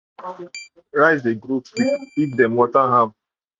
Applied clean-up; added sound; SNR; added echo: neural mask model RNNoise.